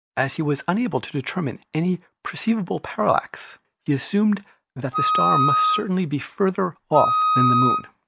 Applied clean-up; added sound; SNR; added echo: none; Wind instrument, woodwind instrument; -3 dB; none.